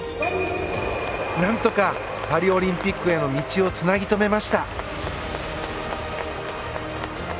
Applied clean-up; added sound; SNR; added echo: none; none; none; none.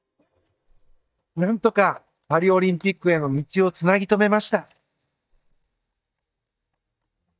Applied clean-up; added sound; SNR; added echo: neural mask model DeepFilterNet 3.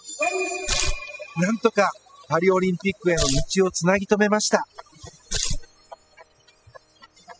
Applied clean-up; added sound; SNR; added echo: classical method spectral subtraction.